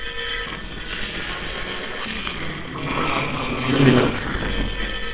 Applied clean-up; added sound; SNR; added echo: neural separator model SepFormer WHAMR!.